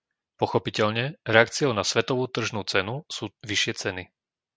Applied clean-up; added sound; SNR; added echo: none; none; none; none.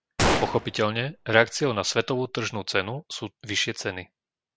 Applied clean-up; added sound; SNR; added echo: none; Gunshot, gunfire; 3 dB; none.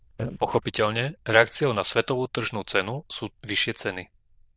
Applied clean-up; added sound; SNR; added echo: neural diffusion model UNIVERSE++.